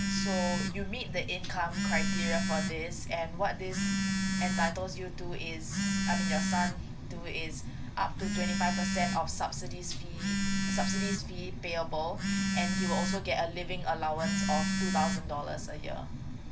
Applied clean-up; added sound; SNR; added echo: none; Telephone; -3 dB; reverberation time 0.2 s.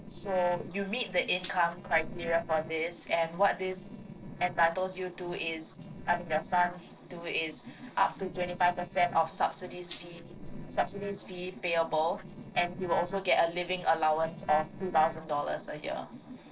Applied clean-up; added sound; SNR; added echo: neural separator model SepFormer DNS4.